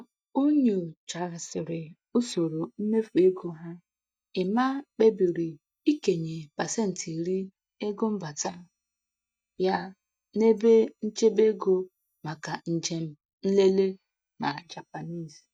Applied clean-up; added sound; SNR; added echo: neural mask model DeepFilterNet 3.